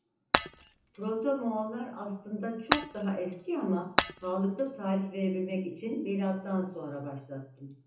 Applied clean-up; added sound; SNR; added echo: none; Shatter; 1 dB; reverberation time 0.6 s.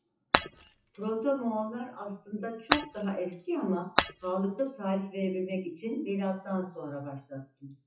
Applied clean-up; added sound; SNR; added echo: classical method WPE with log-MMSE.